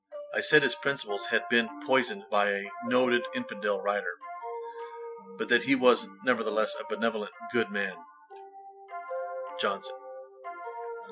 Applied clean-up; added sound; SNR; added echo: classical method Wiener filter.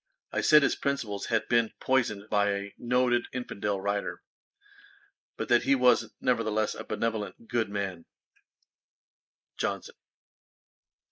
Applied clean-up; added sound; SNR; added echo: neural mask model Resemble Enhance denoiser.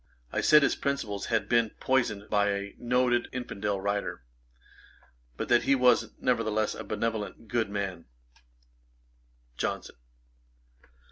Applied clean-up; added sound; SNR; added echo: none; none; none; none.